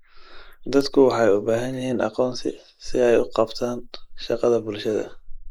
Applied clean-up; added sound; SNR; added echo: neural mask model Resemble Enhance denoiser.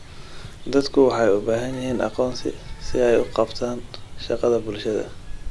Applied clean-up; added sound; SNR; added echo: none; Insect; 10 dB; none.